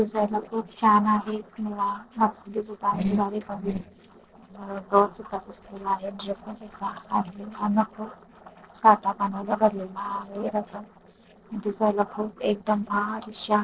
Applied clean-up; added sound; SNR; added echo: neural separator model SepFormer DNS4.